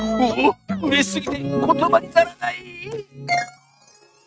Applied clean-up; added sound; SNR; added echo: neural mask model RNNoise.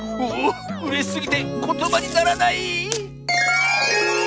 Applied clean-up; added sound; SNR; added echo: none; Packing tape, duct tape; 14 dB; none.